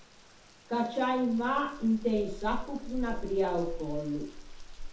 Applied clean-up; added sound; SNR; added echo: none; Rain; 8 dB; reverberation time 0.5 s.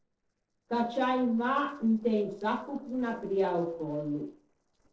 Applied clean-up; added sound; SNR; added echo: neural separator model SepFormer DNS4.